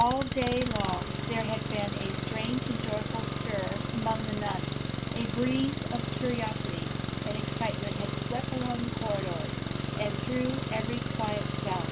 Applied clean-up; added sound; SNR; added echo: none; Engine; -2 dB; reverberation time 0.2 s.